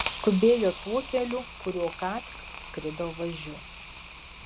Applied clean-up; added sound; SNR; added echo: none; Hiss; 8 dB; none.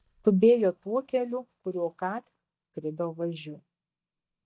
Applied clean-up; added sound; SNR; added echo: neural mask model DeepFilterNet 3.